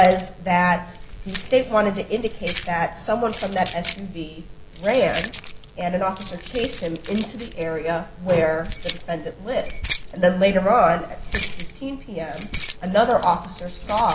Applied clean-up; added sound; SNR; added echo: none; Keys jangling; 5 dB; none.